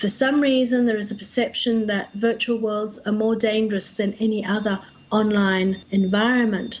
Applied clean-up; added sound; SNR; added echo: none; none; none; none.